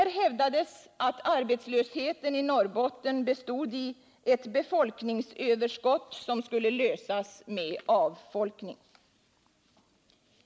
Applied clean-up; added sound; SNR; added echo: none; none; none; none.